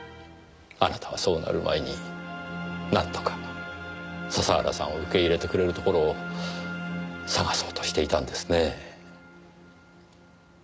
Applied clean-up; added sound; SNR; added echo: none; none; none; none.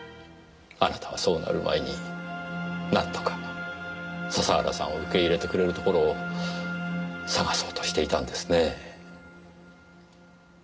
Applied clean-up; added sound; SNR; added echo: none; none; none; reverberation time 2.4 s.